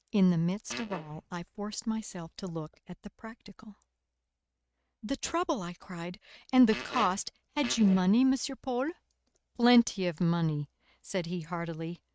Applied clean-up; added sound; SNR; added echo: neural mask model RNNoise.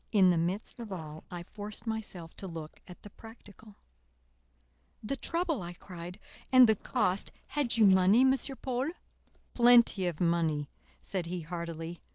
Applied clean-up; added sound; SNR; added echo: neural separator model SepFormer DNS4.